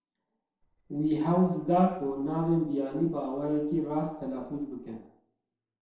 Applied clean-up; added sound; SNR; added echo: neural separator model SepFormer DNS4.